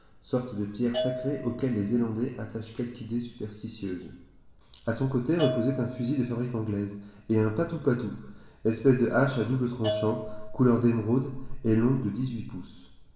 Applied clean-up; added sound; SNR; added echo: none; Bell / Percussion; 12 dB; reverberation time 0.9 s.